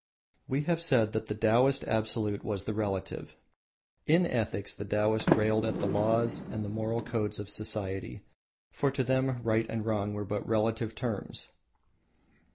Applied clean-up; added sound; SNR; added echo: none; Sliding door; 3 dB; none.